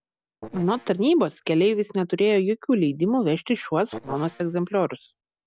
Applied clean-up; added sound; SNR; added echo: neural separator model SepFormer DNS4.